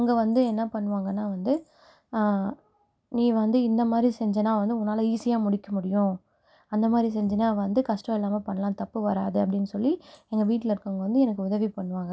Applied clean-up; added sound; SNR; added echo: none; none; none; none.